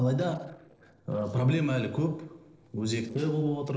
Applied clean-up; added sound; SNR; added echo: neural separator model SepFormer DNS4.